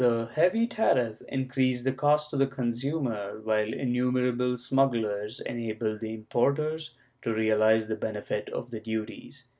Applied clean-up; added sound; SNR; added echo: none; none; none; none.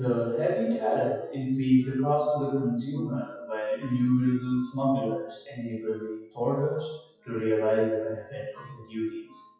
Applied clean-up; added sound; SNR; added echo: classical method WPE with log-MMSE.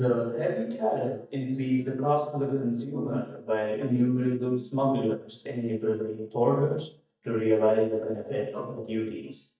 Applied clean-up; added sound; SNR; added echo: neural mask model DeepFilterNet 3.